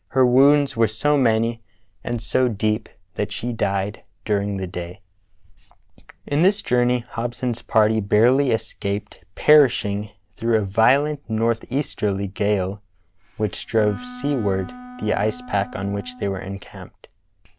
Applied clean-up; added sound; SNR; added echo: none; Wind instrument, woodwind instrument; 16 dB; none.